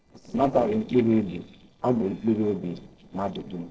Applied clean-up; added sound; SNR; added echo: neural separator model SepFormer DNS4.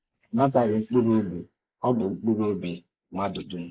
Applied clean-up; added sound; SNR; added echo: neural mask model Resemble Enhance denoiser.